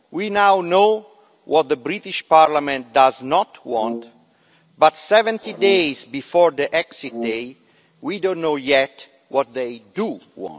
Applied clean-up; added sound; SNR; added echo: none; Brass instrument; 14 dB; none.